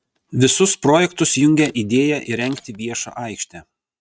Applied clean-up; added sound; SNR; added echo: neural mask model RNNoise.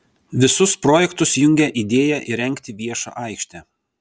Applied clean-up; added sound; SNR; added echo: none; none; none; none.